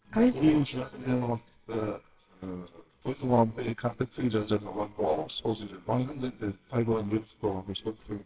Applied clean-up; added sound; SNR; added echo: neural separator model SepFormer WHAMR!.